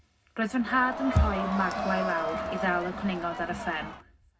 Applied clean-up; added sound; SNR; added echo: none; Crowd; 4 dB; reverberation time 0.2 s.